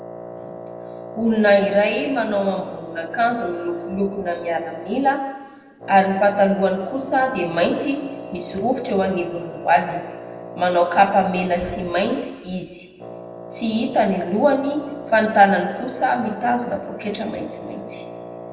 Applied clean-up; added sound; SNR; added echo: none; Wind instrument, woodwind instrument; 14 dB; reverberation time 1.3 s.